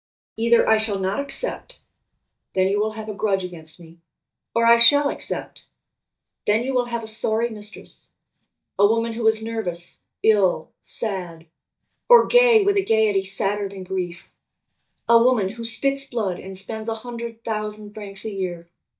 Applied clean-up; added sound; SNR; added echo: neural mask model DeepFilterNet 3.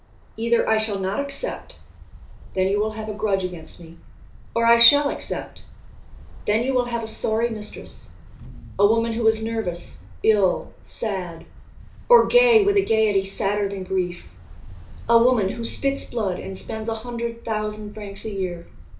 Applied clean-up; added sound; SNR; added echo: none; Ocean; 16 dB; reverberation time 0.4 s.